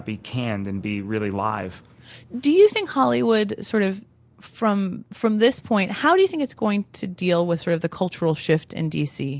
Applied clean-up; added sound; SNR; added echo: none; none; none; none.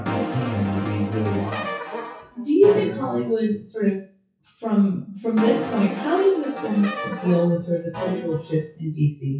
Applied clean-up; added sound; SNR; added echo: classical method WPE with log-MMSE.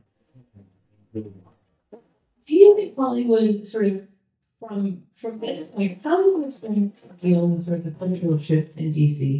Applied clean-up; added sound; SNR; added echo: neural mask model DeepFilterNet 3.